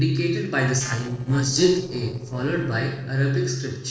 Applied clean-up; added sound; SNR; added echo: neural separator model SepFormer DNS4.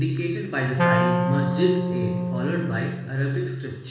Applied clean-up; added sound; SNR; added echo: none; Wind instrument, woodwind instrument; 0 dB; reverberation time 1.1 s.